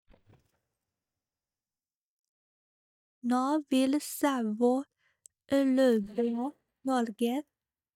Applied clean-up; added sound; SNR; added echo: neural mask model DeepFilterNet 3.